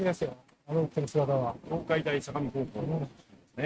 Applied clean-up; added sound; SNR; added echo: neural mask model RNNoise.